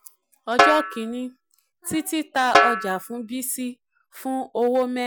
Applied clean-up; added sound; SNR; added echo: none; Snare drum; -2 dB; none.